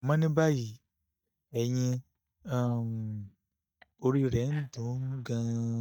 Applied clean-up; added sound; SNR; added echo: neural mask model DeepFilterNet 3.